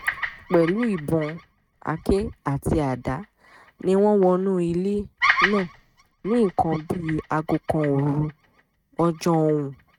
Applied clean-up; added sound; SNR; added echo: neural mask model RNNoise.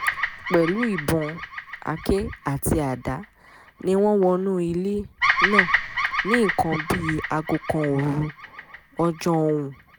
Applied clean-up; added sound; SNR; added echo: none; Bird vocalization, bird call, bird song; 5 dB; none.